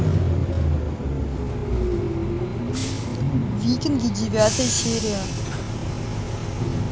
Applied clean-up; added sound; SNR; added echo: none; Bus / Engine; -5 dB; none.